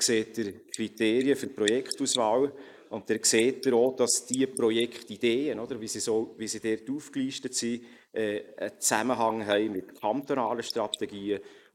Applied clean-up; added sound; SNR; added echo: neural mask model Resemble Enhance denoiser.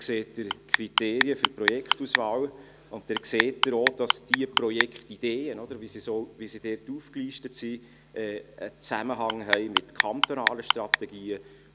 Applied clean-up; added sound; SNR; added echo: none; Clock; -4 dB; none.